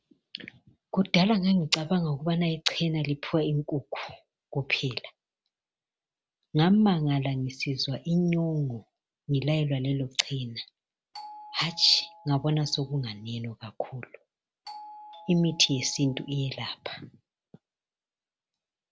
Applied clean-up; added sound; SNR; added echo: none; Doorbell; 19 dB; none.